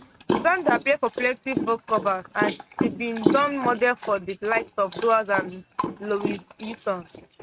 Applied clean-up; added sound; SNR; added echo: neural mask model RNNoise.